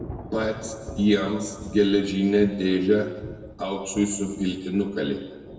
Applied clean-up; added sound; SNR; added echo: none; Thunder / Rain; 16 dB; reverberation time 1.2 s.